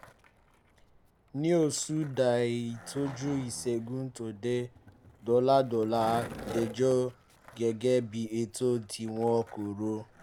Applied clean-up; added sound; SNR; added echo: none; Skateboard; 17 dB; none.